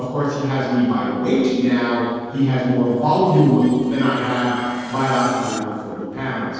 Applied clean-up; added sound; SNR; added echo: neural separator model SepFormer DNS4.